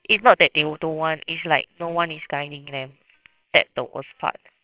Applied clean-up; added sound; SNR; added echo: neural separator model SepFormer WHAMR!.